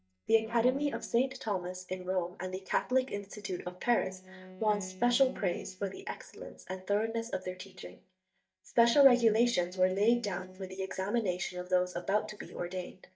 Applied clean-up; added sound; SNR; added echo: neural mask model DeepFilterNet 3.